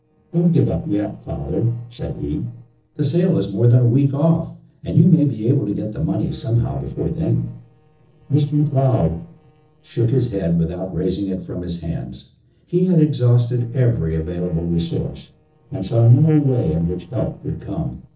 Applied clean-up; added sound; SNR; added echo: neural separator model SepFormer DNS4.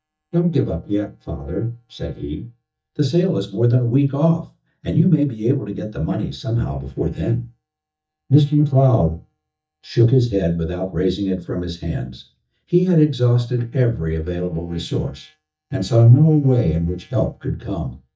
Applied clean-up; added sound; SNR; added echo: neural mask model DeepFilterNet 3.